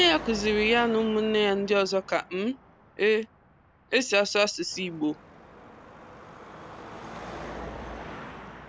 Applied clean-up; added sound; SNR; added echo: none; Car passing by / Traffic noise, roadway noise / Engine; 15 dB; none.